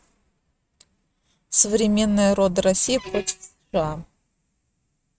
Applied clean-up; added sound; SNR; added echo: neural mask model RNNoise.